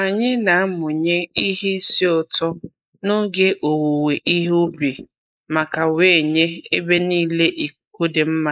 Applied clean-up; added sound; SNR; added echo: neural mask model Resemble Enhance denoiser.